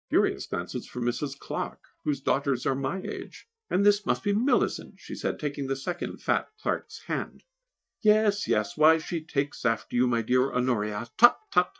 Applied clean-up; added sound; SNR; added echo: neural mask model DeepFilterNet 3.